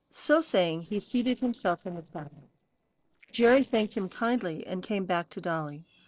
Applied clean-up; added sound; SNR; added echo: neural separator model SepFormer DNS4.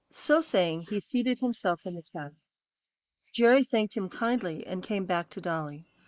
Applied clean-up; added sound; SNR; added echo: neural mask model Resemble Enhance denoiser.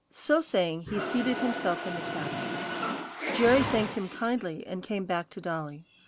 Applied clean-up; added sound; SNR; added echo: none; Mechanisms; 6 dB; none.